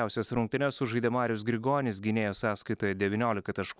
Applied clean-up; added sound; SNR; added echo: none; none; none; none.